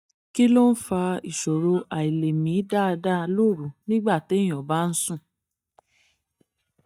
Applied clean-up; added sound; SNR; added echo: neural mask model DeepFilterNet 3.